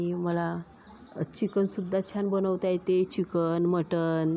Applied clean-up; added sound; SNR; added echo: none; none; none; none.